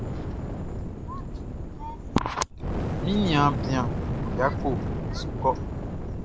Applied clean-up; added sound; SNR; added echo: none; Fire; 0 dB; none.